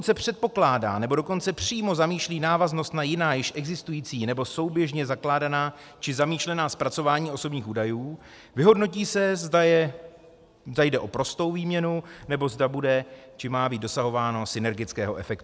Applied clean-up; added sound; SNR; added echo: none; none; none; none.